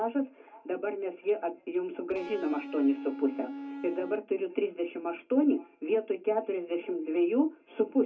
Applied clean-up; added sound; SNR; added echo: none; Electric guitar; 10 dB; reverberation time 0.3 s.